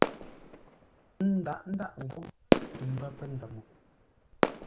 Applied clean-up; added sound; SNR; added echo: none; Fireworks; -4 dB; none.